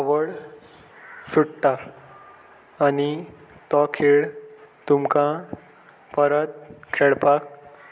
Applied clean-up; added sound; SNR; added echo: none; none; none; none.